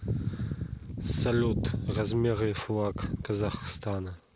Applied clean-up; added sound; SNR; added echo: none; none; none; none.